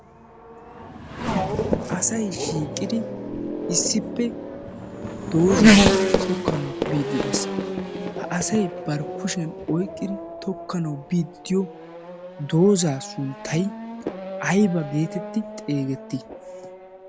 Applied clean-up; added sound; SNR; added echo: none; Race car, auto racing / Accelerating, revving, vroom; 0 dB; none.